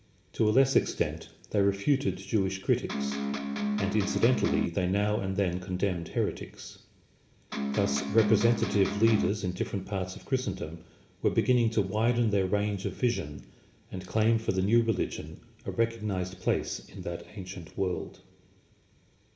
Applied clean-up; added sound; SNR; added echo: none; Electric guitar; 2 dB; reverberation time 0.9 s.